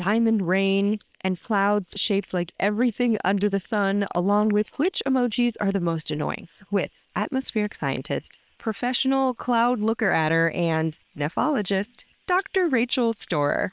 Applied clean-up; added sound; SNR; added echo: neural separator model SepFormer WHAM!.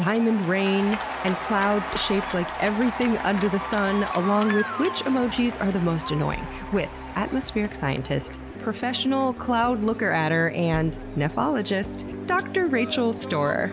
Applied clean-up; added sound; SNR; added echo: none; Applause / Cheering; 10 dB; none.